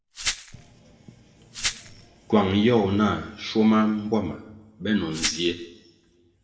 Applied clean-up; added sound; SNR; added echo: none; Glass; 8 dB; reverberation time 1.0 s.